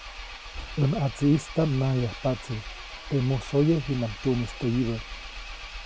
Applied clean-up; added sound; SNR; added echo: none; Engine; 12 dB; none.